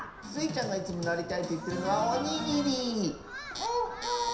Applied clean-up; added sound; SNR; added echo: none; Human group actions; 14 dB; reverberation time 0.7 s.